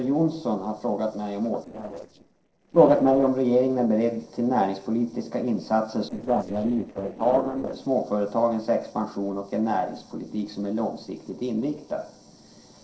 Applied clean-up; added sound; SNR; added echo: neural separator model SepFormer DNS4.